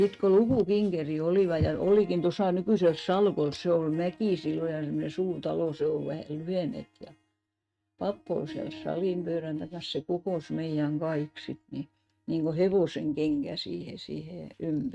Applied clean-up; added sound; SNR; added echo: neural mask model RNNoise.